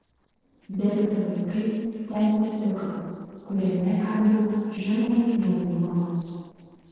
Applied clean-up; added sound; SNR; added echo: neural separator model SepFormer DNS4.